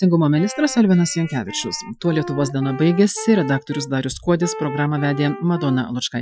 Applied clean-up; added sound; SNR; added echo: classical method Wiener filter.